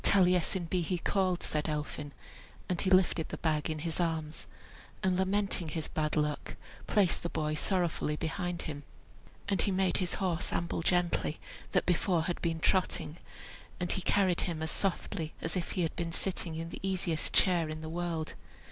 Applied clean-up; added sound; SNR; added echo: none; none; none; none.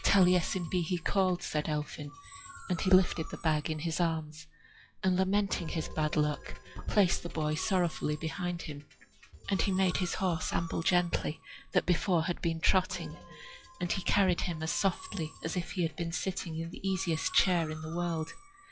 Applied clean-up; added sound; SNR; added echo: classical method log-MMSE.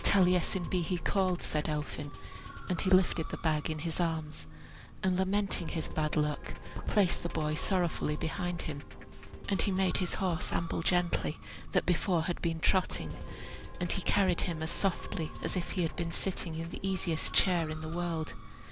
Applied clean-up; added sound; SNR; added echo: none; Musical instrument; 12 dB; none.